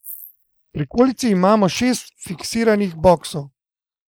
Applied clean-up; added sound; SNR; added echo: neural mask model Resemble Enhance denoiser.